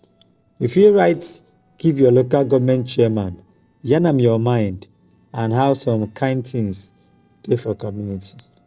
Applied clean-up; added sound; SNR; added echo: neural separator model SepFormer DNS4.